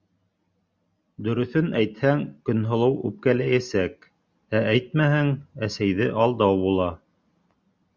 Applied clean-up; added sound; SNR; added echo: none; none; none; none.